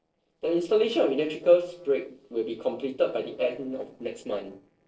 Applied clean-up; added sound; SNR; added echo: neural separator model SepFormer DNS4.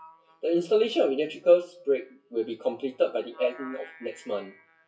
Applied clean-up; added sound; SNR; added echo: classical method WPE with log-MMSE.